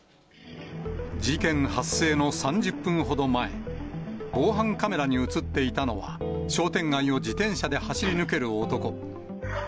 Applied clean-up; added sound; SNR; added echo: none; none; none; none.